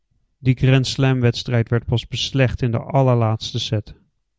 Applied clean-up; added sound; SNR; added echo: none; none; none; none.